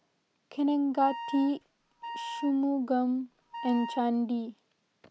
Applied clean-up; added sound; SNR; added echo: none; Wind instrument, woodwind instrument; 11 dB; none.